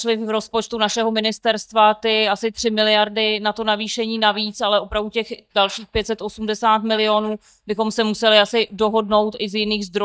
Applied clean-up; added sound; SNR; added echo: neural mask model DeepFilterNet 3.